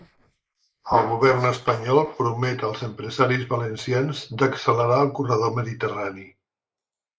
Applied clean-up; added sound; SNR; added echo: neural mask model Resemble Enhance denoiser.